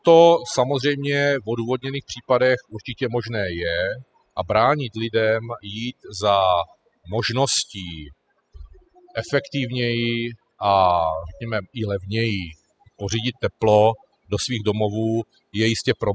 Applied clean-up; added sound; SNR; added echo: classical method spectral subtraction.